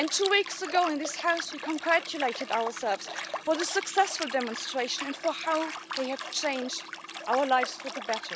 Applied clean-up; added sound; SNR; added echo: none; Liquid; 9 dB; none.